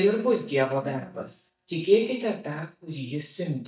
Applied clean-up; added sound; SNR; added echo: neural mask model DeepFilterNet 3.